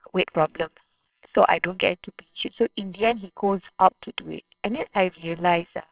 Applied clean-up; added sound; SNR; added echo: neural separator model SepFormer WHAMR!.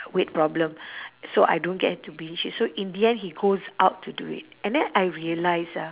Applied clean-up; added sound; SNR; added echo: none; none; none; none.